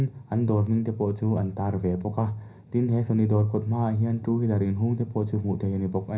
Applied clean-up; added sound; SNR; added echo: none; none; none; reverberation time 0.5 s.